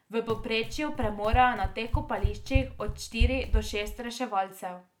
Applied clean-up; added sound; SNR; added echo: none; Run; 0 dB; none.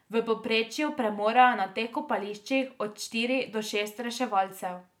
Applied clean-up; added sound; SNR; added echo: none; none; none; none.